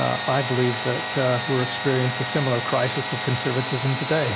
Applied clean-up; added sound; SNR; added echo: none; Sawing / Engine; 5 dB; none.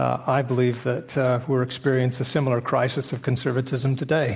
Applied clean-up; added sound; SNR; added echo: none; none; none; none.